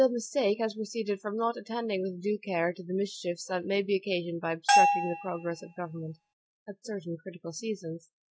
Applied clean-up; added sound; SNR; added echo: none; Bell; -4 dB; none.